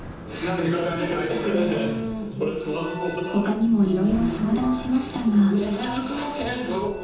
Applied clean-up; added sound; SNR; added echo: none; Car passing by; 17 dB; reverberation time 0.6 s.